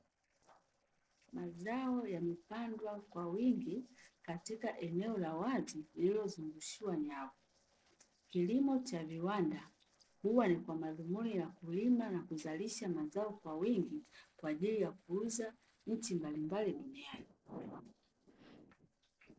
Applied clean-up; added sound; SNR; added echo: neural separator model SepFormer DNS4.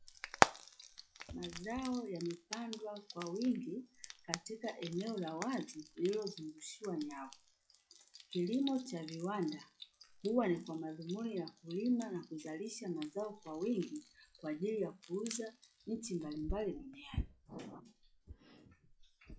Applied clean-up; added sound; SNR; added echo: classical method log-MMSE.